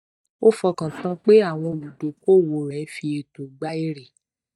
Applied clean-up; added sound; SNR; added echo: neural mask model DeepFilterNet 3.